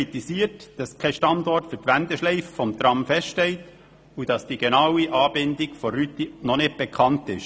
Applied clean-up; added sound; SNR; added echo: none; none; none; none.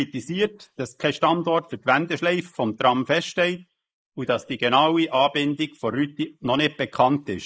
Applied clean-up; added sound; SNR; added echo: neural mask model Resemble Enhance denoiser.